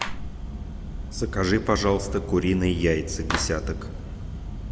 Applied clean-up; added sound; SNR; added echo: none; Clapping; 14 dB; none.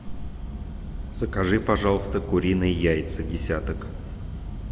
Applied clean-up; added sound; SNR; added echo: none; none; none; none.